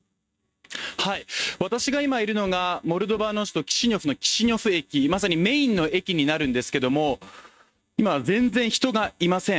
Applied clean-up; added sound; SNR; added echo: neural mask model RNNoise.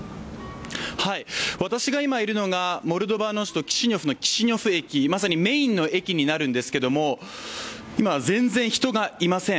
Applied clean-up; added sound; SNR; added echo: none; none; none; none.